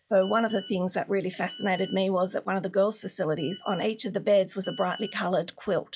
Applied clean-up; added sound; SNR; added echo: classical method log-MMSE.